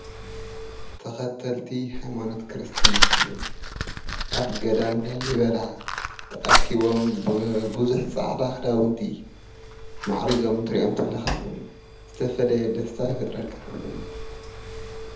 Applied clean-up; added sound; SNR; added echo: none; Fire; 1 dB; reverberation time 0.7 s.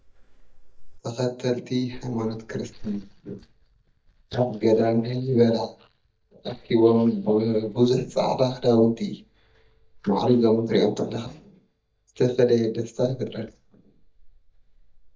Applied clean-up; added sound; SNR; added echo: neural mask model DeepFilterNet 3.